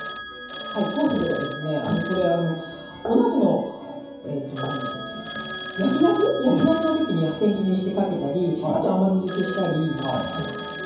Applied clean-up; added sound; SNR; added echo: none; Telephone; 13 dB; reverberation time 0.9 s.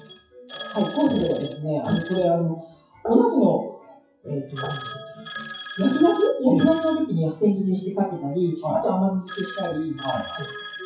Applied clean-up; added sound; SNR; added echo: classical method WPE with log-MMSE.